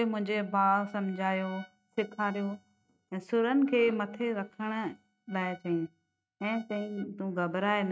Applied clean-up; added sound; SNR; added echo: neural mask model RNNoise.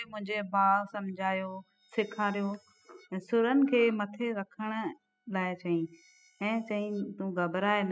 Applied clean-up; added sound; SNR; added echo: classical method spectral subtraction.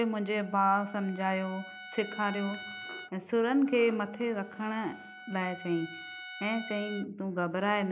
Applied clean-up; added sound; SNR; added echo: none; Trumpet; 15 dB; none.